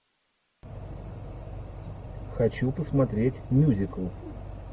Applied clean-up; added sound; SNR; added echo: none; none; none; none.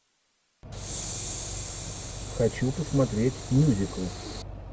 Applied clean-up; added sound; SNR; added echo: none; Train; 11 dB; none.